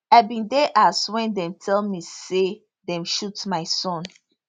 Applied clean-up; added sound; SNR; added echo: none; none; none; none.